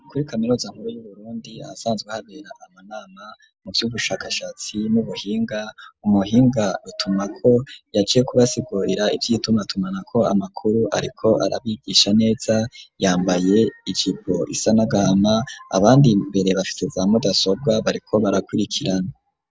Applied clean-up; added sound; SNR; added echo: none; none; none; none.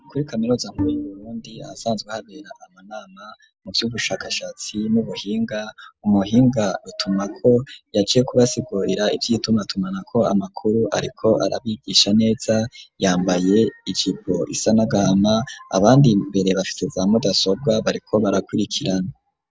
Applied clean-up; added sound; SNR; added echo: none; Bowed string instrument; 8 dB; none.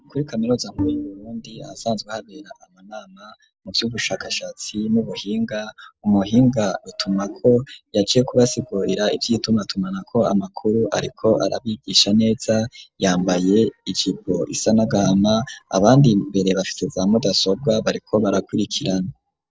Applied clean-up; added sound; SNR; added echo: neural separator model SepFormer DNS4.